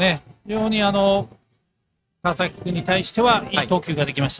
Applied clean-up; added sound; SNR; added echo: neural mask model RNNoise.